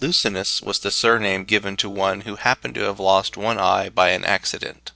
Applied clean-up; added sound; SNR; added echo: neural separator model SepFormer DNS4.